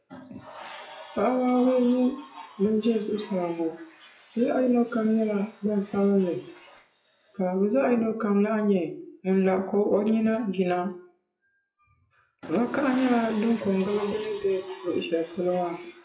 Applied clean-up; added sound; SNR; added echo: classical method WPE with log-MMSE.